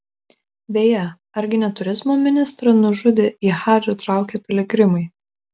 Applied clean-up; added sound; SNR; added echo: none; none; none; none.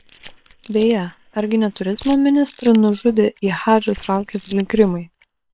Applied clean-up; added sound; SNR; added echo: neural separator model SepFormer WHAM!.